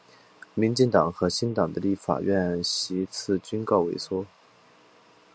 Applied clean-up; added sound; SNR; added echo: none; none; none; none.